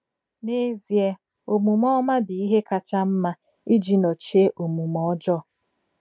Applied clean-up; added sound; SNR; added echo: none; none; none; none.